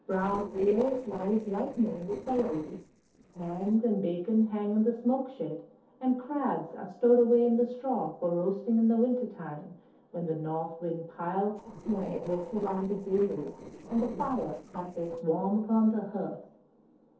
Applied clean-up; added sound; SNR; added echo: neural separator model SepFormer DNS4.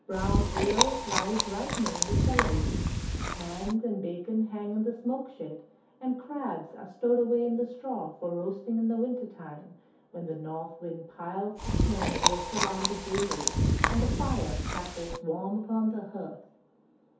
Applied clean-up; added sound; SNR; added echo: none; Chewing, mastication; -4 dB; reverberation time 0.5 s.